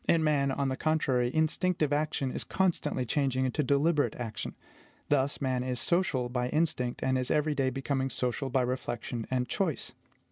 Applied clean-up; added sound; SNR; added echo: none; none; none; none.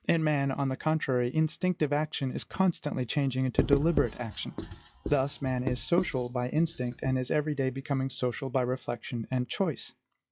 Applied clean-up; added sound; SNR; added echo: classical method log-MMSE.